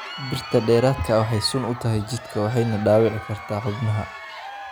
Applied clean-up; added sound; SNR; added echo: none; Crowd; 13 dB; none.